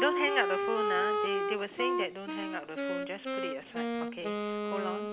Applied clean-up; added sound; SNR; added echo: none; Wind instrument, woodwind instrument; -3 dB; none.